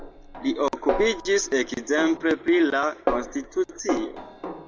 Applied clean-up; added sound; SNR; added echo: none; Snare drum; 8 dB; none.